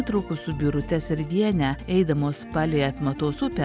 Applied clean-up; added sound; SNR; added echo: none; none; none; none.